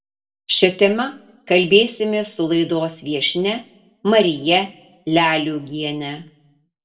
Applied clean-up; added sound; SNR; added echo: none; none; none; reverberation time 0.4 s.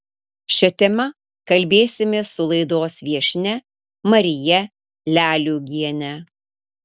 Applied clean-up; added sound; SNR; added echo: none; none; none; none.